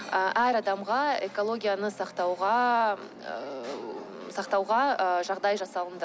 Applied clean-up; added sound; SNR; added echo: none; none; none; none.